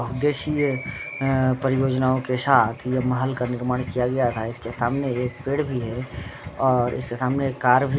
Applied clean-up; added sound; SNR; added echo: none; none; none; none.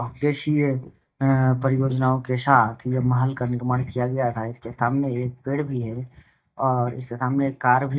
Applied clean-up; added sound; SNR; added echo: neural mask model DeepFilterNet 3.